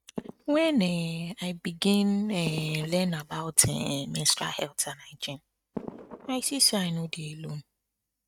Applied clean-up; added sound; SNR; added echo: neural mask model RNNoise.